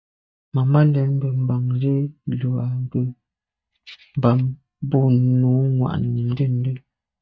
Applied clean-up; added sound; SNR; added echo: neural mask model DeepFilterNet 3.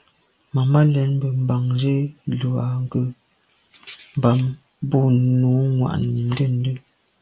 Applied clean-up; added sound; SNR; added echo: none; none; none; none.